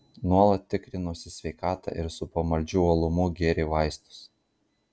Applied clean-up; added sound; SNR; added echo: none; none; none; none.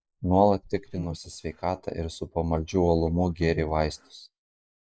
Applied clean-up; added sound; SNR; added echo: neural mask model Resemble Enhance denoiser.